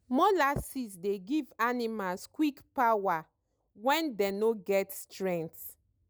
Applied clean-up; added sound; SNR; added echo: none; none; none; none.